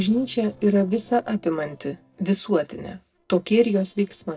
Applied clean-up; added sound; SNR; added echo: neural separator model SepFormer DNS4.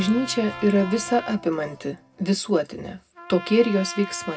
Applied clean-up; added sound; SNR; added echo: none; Trumpet; 15 dB; reverberation time 0.2 s.